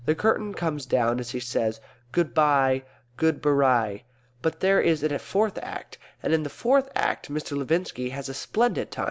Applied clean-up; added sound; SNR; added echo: none; none; none; none.